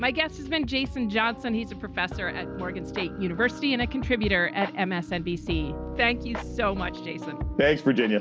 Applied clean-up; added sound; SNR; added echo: none; none; none; none.